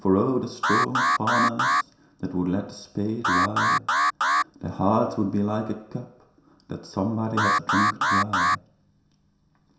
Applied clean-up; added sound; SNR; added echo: none; Alarm; -4 dB; reverberation time 0.7 s.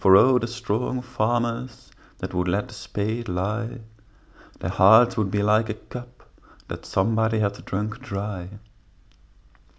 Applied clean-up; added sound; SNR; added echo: none; none; none; none.